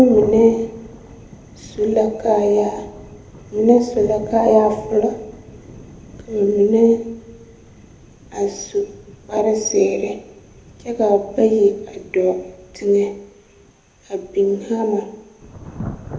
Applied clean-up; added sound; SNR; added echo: none; Thunder / Rain; 19 dB; reverberation time 0.7 s.